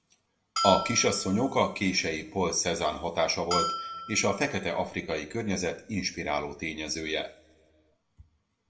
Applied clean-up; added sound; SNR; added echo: none; Bell; 6 dB; reverberation time 0.6 s.